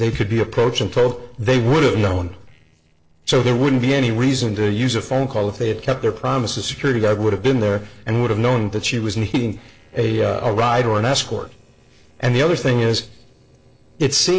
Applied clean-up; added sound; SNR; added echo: neural separator model SepFormer DNS4.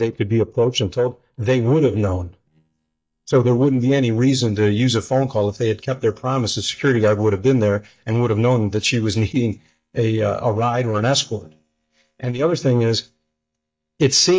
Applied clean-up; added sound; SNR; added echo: neural mask model DeepFilterNet 3.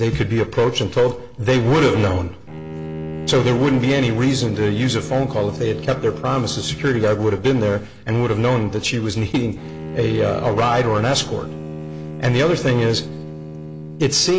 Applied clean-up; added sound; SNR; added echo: none; Bowed string instrument; 13 dB; reverberation time 0.5 s.